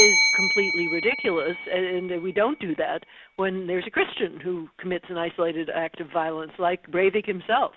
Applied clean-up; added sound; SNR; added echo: none; Bell; 3 dB; none.